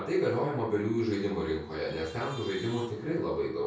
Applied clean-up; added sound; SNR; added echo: none; Traffic noise, roadway noise / Vehicle horn, car horn, honking; 20 dB; reverberation time 0.6 s.